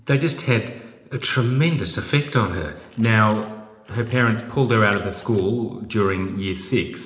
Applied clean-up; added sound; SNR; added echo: neural separator model SepFormer DNS4.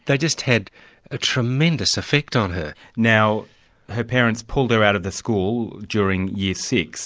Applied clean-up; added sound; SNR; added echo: none; none; none; none.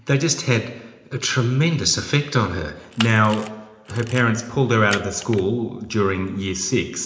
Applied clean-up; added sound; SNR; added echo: none; Camera; 14 dB; reverberation time 0.8 s.